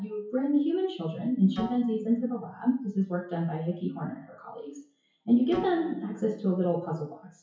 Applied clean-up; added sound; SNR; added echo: classical method WPE with log-MMSE.